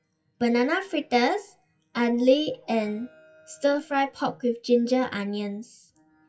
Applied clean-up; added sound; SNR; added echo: classical method WPE with log-MMSE.